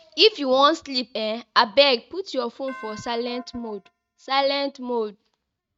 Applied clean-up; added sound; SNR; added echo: neural mask model RNNoise.